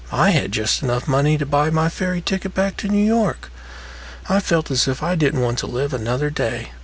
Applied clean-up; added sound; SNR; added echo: none; none; none; none.